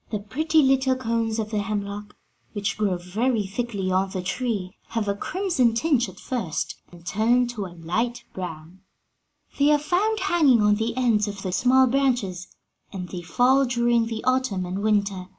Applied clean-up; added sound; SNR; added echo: neural mask model Resemble Enhance denoiser.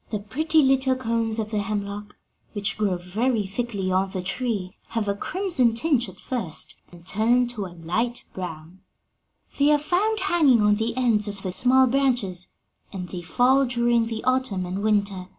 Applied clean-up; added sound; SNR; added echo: none; none; none; none.